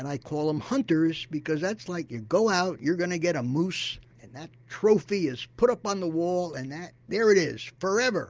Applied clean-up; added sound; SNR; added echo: none; none; none; none.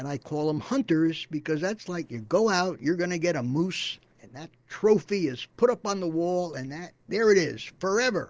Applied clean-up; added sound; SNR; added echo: neural separator model SepFormer DNS4.